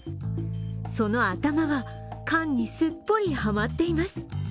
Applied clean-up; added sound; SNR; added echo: none; none; none; none.